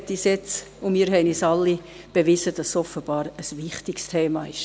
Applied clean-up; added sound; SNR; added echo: none; none; none; none.